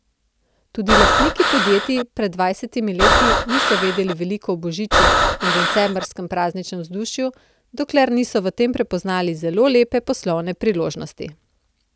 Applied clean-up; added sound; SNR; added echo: none; Breathing; -4 dB; none.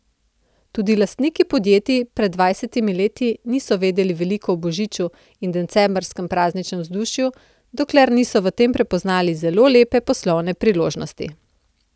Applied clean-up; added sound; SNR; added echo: none; none; none; none.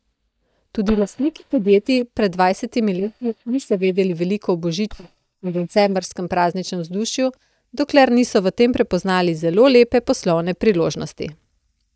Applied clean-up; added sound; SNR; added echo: neural mask model DeepFilterNet 3.